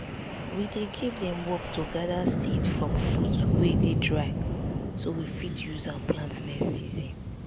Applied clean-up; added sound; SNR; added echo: none; Wind; -2 dB; none.